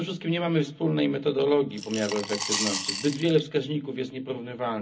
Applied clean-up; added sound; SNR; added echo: none; Coin (dropping) / Glass; 6 dB; reverberation time 0.4 s.